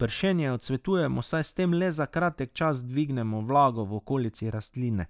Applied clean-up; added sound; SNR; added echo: none; none; none; none.